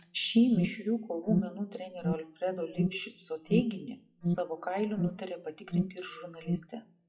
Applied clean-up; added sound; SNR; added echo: classical method WPE with log-MMSE.